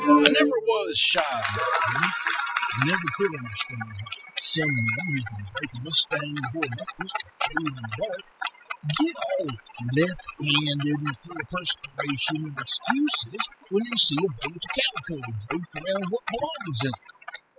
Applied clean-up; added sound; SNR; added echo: classical method spectral subtraction.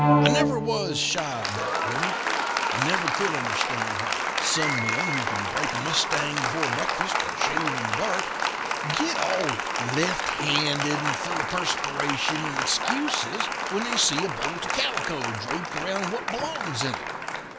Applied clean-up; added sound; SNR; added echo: none; Applause; -3 dB; none.